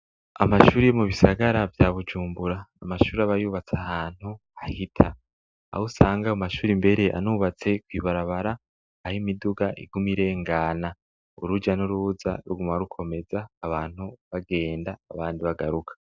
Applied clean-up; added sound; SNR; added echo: none; none; none; none.